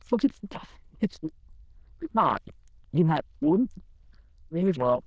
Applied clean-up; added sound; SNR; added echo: neural diffusion model UNIVERSE++.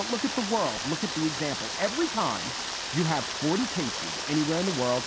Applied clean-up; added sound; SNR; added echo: none; Rain; 4 dB; none.